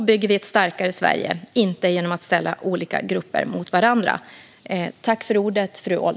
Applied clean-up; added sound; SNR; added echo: none; none; none; none.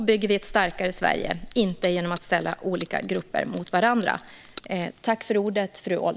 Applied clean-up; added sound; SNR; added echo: none; Bell; -2 dB; none.